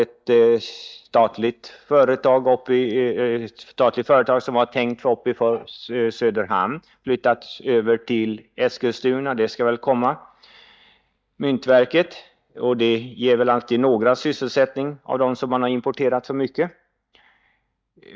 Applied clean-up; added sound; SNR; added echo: neural mask model DeepFilterNet 3.